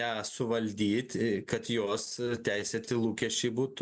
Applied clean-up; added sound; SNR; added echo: none; none; none; none.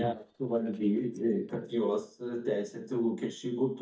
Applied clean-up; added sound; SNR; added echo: neural mask model DeepFilterNet 3.